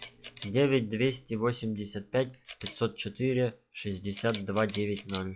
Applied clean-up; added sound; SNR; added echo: classical method log-MMSE.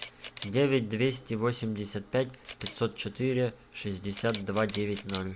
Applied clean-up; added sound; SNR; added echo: none; Camera; 12 dB; none.